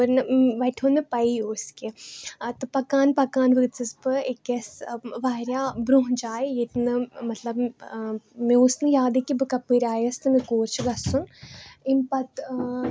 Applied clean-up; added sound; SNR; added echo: none; none; none; none.